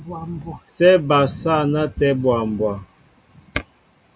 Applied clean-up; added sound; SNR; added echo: none; none; none; none.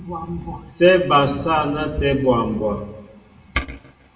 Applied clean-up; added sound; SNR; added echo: none; none; none; reverberation time 0.6 s.